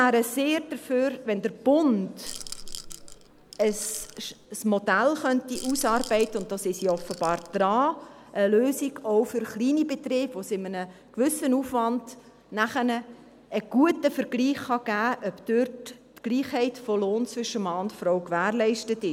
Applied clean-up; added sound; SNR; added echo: none; Rattle / Rattle (instrument); 14 dB; none.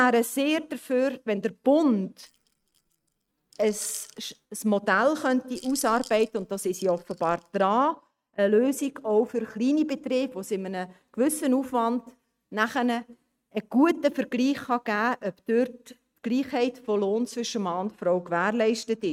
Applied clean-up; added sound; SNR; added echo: neural mask model RNNoise.